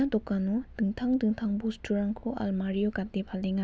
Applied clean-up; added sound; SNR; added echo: none; none; none; none.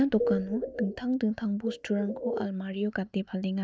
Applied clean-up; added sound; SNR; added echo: neural mask model DeepFilterNet 3.